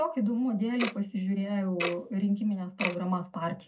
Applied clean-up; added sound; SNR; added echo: none; Tick-tock; 9 dB; reverberation time 0.3 s.